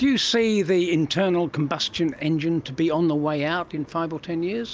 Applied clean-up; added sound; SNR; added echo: none; none; none; none.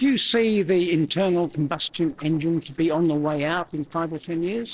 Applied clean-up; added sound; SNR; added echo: neural separator model SepFormer DNS4.